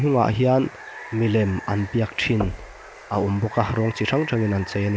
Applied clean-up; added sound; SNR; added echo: none; Water + Knock / Wood; 15 dB; none.